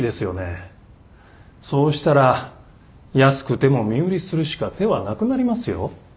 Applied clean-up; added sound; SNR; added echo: none; none; none; none.